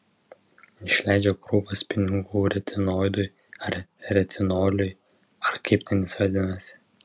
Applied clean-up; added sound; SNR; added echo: none; none; none; none.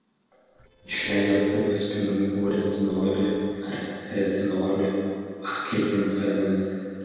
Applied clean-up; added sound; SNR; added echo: neural separator model SepFormer DNS4.